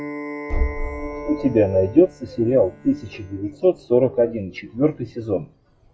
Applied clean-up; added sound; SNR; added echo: classical method log-MMSE.